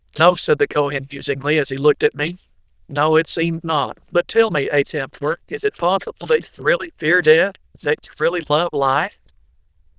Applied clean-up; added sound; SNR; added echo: neural diffusion model UNIVERSE++.